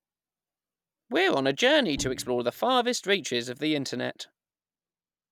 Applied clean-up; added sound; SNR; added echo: none; Bowed string instrument; 15 dB; none.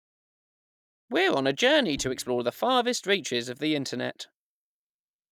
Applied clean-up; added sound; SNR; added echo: neural mask model DeepFilterNet 3.